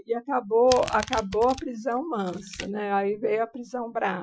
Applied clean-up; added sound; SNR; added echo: classical method Wiener filter.